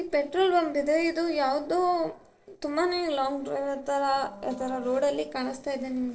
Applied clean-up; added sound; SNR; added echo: neural separator model SepFormer DNS4.